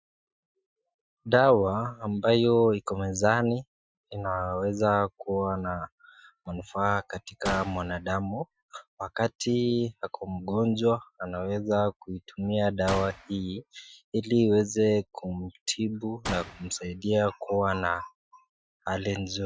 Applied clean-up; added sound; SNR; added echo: classical method Wiener filter.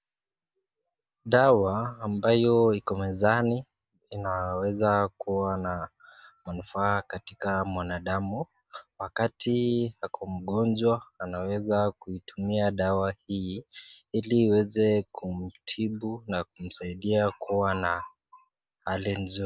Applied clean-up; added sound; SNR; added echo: none; none; none; none.